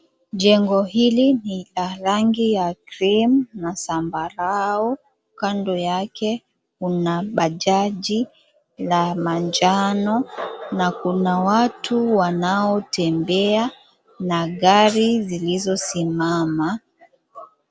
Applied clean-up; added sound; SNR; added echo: none; none; none; none.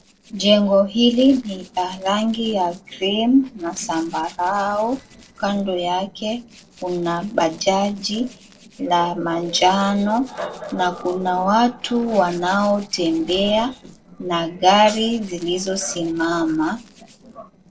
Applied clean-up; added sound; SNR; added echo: neural separator model SepFormer DNS4.